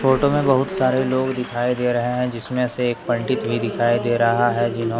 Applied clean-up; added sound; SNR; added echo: none; Applause; 9 dB; none.